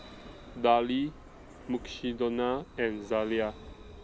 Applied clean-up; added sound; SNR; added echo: none; Vehicle; 17 dB; none.